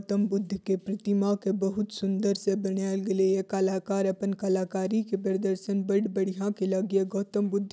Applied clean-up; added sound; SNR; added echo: none; none; none; none.